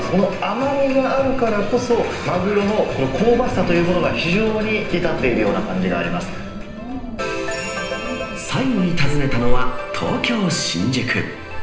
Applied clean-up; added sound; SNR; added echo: none; Wind; 4 dB; reverberation time 0.9 s.